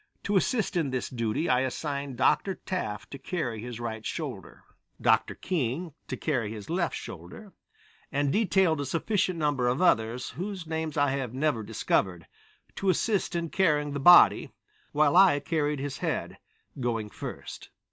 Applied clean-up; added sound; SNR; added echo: none; none; none; none.